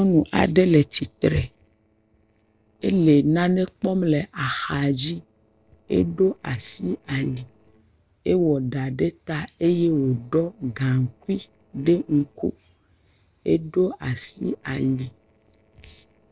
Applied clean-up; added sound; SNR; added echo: neural separator model SepFormer DNS4.